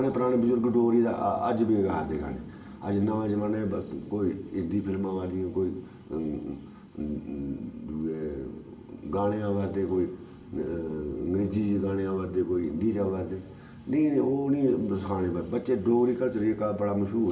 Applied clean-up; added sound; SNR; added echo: none; none; none; reverberation time 0.8 s.